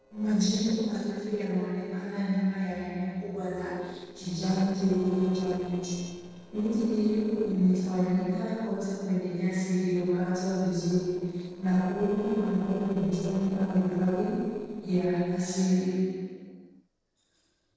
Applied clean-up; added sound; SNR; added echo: neural separator model SepFormer DNS4.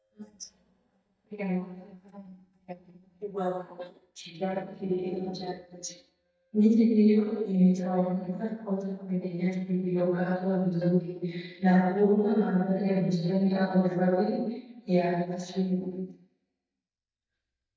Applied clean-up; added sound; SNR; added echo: neural mask model DeepFilterNet 3.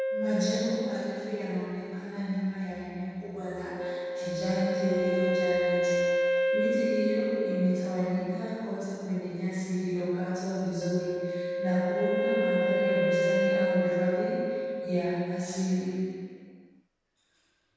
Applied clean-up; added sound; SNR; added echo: none; Wind instrument, woodwind instrument; 0 dB; reverberation time 2.2 s.